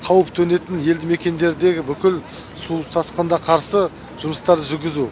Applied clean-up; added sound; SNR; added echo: none; none; none; none.